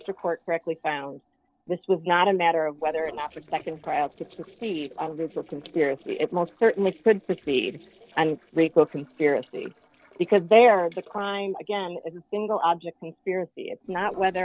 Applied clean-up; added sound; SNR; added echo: neural separator model SepFormer DNS4.